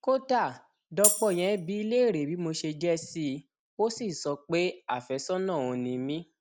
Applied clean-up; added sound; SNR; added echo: none; Tambourine; 1 dB; none.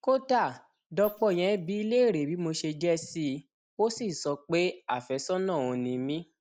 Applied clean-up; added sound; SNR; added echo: neural mask model Resemble Enhance denoiser.